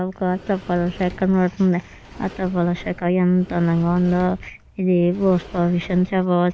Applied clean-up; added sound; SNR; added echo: none; Sliding door; 19 dB; none.